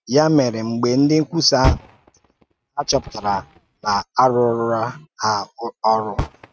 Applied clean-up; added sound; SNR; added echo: neural mask model RNNoise.